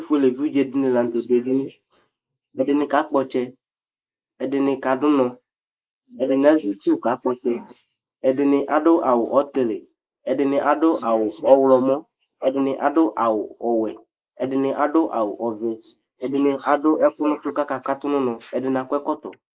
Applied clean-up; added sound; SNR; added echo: neural mask model Resemble Enhance denoiser.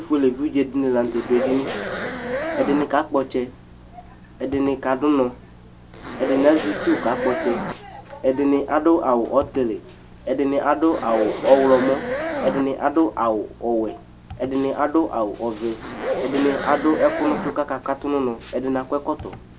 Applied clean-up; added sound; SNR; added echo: none; Zipper (clothing); 9 dB; none.